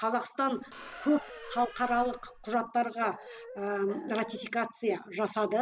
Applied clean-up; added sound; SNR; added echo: none; Dog + Squeak; 15 dB; none.